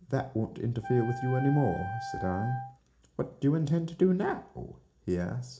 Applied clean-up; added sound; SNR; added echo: none; Wind instrument, woodwind instrument; 10 dB; reverberation time 0.4 s.